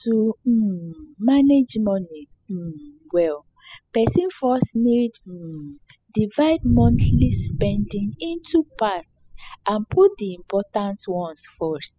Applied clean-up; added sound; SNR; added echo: classical method spectral subtraction.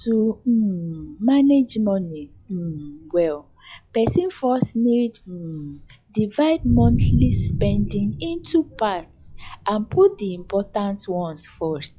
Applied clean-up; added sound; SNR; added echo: classical method log-MMSE.